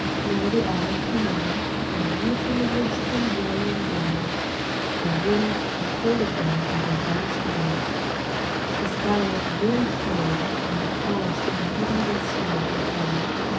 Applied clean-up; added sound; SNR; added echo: none; Boat, Water vehicle; -2 dB; reverberation time 0.3 s.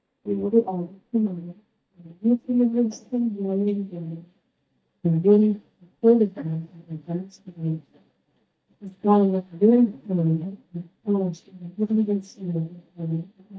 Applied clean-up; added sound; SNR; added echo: neural mask model DeepFilterNet 3.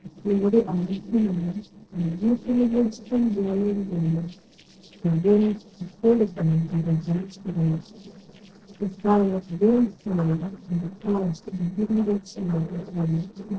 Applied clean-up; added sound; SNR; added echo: neural separator model SepFormer DNS4.